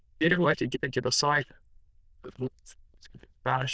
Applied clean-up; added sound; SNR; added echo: neural diffusion model UNIVERSE++.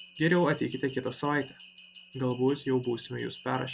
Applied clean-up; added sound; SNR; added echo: none; Bell; 18 dB; none.